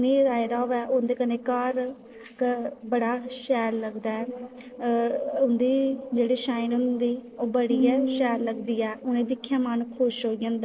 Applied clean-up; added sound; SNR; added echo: neural separator model SepFormer DNS4.